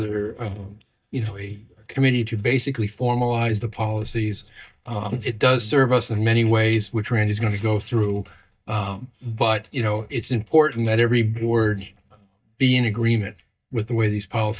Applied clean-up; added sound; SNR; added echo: neural mask model DeepFilterNet 3.